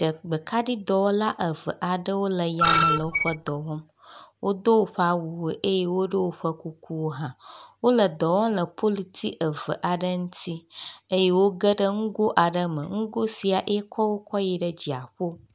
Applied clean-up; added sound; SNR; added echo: none; Screech; -1 dB; none.